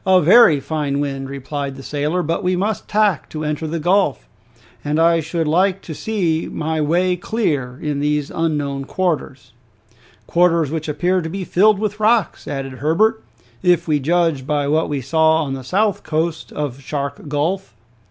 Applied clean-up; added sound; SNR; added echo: none; none; none; none.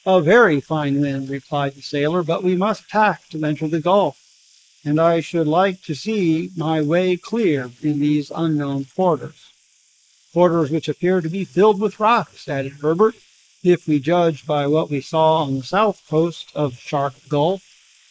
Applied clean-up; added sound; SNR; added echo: neural mask model Resemble Enhance denoiser.